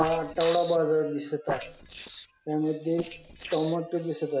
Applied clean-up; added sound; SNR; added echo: neural mask model Resemble Enhance denoiser.